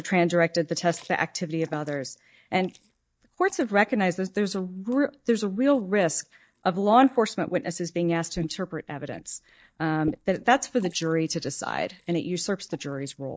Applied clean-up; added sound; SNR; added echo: neural mask model DeepFilterNet 3.